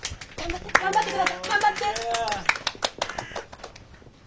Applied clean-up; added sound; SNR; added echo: none; Bird; 15 dB; none.